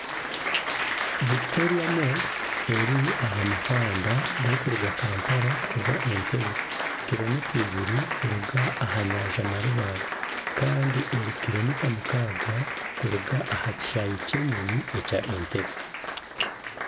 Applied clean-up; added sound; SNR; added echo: none; Applause; 2 dB; none.